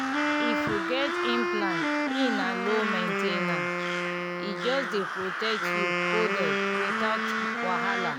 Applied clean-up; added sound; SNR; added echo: none; Crow + Wind instrument, woodwind instrument; -4 dB; none.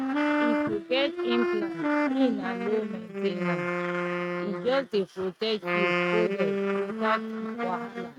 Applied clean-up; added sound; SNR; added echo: neural mask model RNNoise.